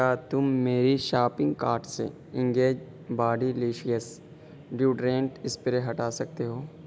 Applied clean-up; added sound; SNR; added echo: none; none; none; none.